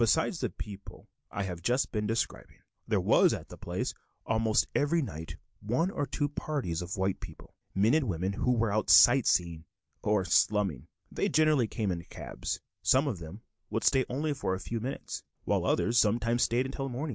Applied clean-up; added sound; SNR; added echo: none; none; none; none.